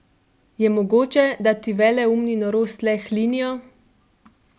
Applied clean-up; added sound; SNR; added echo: none; none; none; none.